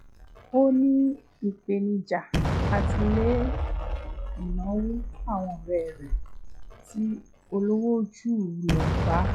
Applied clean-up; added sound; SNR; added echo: classical method log-MMSE.